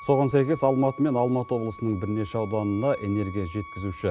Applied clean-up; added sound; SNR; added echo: none; Wind instrument, woodwind instrument; 18 dB; none.